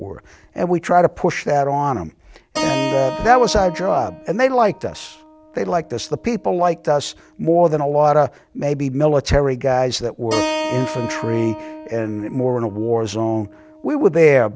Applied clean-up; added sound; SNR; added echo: none; Keyboard (musical); 12 dB; none.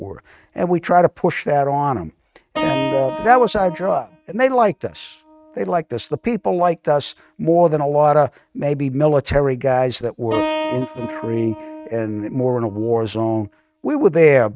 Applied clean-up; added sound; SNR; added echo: neural mask model RNNoise.